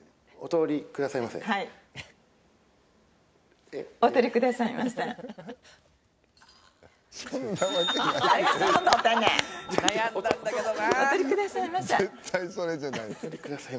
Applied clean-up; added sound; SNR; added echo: none; none; none; none.